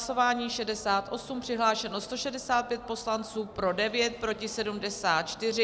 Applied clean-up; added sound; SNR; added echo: none; none; none; none.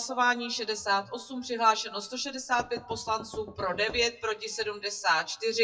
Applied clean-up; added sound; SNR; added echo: classical method WPE with log-MMSE.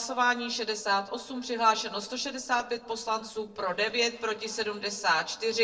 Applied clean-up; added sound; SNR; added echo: neural separator model SepFormer DNS4.